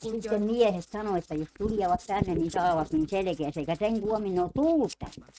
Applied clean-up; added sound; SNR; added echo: neural mask model RNNoise.